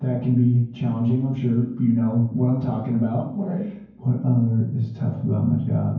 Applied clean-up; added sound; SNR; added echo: none; none; none; reverberation time 0.9 s.